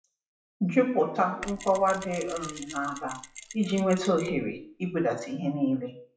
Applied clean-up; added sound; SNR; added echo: classical method WPE with log-MMSE.